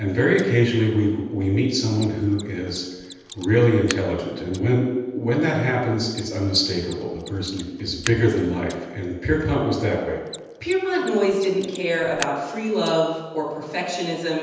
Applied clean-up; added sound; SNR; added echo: none; Mechanisms; 20 dB; reverberation time 1.1 s.